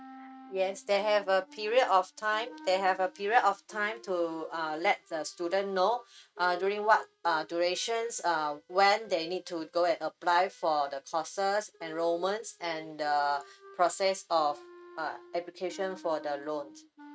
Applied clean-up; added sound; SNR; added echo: neural mask model RNNoise.